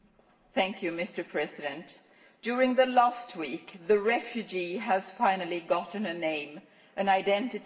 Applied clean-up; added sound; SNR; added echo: none; none; none; reverberation time 1.5 s.